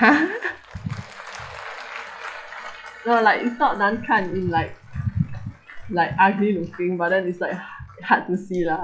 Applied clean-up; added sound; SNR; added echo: classical method log-MMSE.